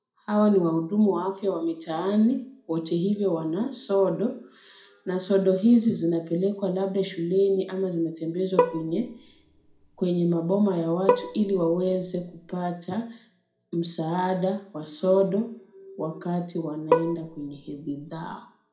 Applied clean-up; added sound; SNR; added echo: none; Bowed string instrument; 3 dB; reverberation time 0.4 s.